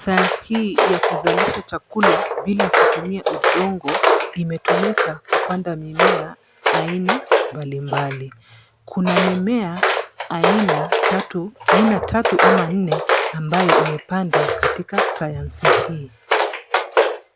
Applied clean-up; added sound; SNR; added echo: none; Walk, footsteps; -4 dB; none.